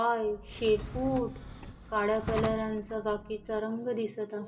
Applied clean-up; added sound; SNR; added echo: none; Drawer open or close; 10 dB; reverberation time 1.2 s.